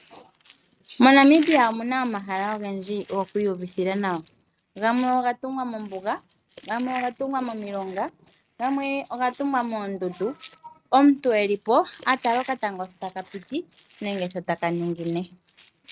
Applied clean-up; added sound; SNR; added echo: neural mask model RNNoise.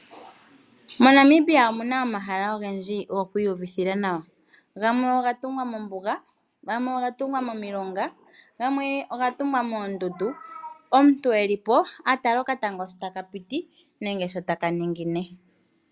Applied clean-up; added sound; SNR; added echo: none; none; none; none.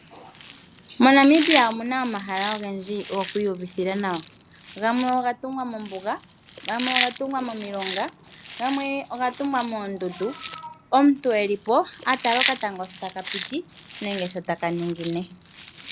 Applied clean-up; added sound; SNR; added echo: none; Chewing, mastication; 10 dB; none.